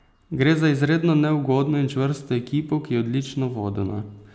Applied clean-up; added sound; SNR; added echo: none; none; none; none.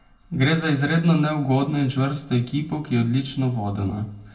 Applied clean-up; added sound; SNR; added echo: none; none; none; reverberation time 0.2 s.